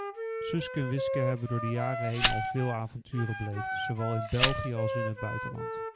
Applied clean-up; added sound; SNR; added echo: none; Wind instrument, woodwind instrument + Glass; 1 dB; none.